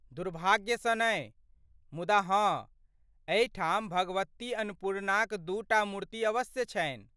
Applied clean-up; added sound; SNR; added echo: none; none; none; none.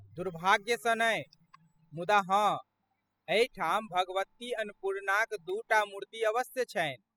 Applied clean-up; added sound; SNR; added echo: classical method spectral subtraction.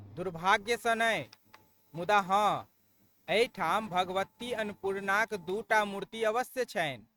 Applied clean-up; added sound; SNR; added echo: neural mask model RNNoise.